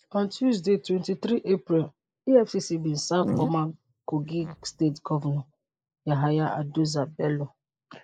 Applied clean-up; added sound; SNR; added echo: neural mask model Resemble Enhance denoiser.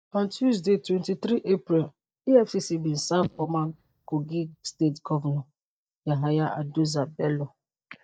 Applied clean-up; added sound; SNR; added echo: neural mask model DeepFilterNet 3.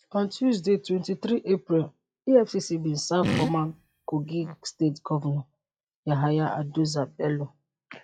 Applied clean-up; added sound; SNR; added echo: classical method log-MMSE.